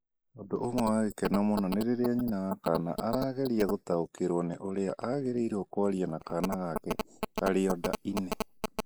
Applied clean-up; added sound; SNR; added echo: neural mask model Resemble Enhance denoiser.